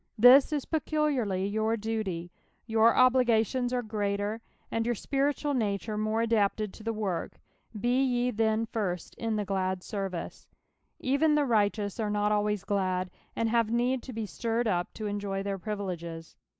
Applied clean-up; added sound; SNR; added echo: none; none; none; none.